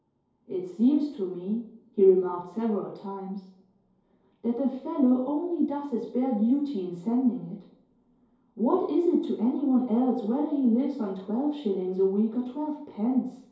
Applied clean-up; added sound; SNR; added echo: none; none; none; reverberation time 2.4 s.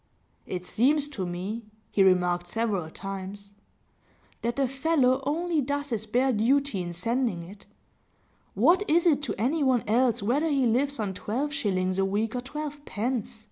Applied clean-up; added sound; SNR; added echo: none; none; none; none.